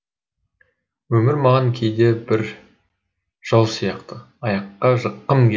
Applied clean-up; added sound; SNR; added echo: none; none; none; none.